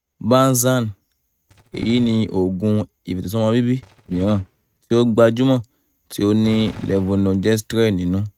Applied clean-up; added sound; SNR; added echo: neural mask model RNNoise.